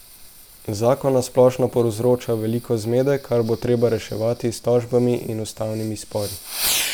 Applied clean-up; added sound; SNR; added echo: none; Fireworks; 12 dB; none.